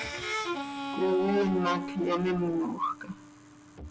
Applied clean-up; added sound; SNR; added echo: none; Harmonica; 7 dB; none.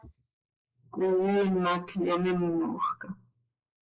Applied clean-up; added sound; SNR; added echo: neural mask model Resemble Enhance denoiser.